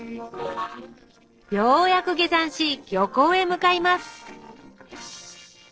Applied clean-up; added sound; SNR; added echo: neural separator model SepFormer DNS4.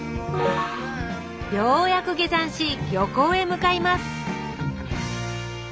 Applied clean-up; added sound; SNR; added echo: none; Bowed string instrument; 15 dB; none.